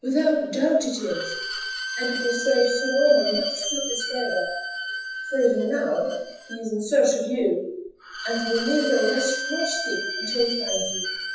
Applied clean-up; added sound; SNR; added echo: classical method WPE with log-MMSE.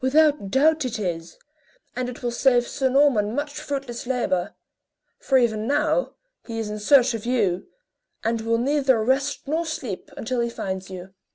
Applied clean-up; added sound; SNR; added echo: none; none; none; none.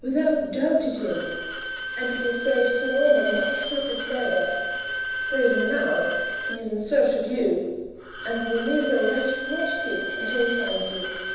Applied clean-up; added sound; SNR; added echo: none; Bowed string instrument; 4 dB; reverberation time 1.1 s.